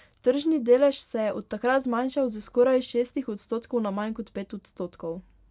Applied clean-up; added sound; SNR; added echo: none; none; none; none.